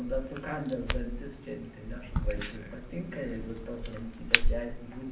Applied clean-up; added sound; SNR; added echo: none; Crack; -5 dB; reverberation time 0.6 s.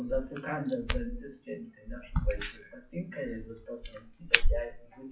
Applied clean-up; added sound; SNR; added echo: classical method WPE with log-MMSE.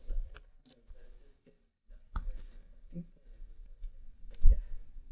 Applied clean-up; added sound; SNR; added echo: neural mask model DeepFilterNet 3.